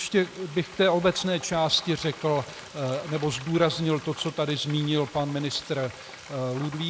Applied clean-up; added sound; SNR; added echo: none; Frying (food); 16 dB; none.